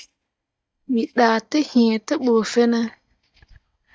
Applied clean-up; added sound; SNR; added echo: neural mask model DeepFilterNet 3.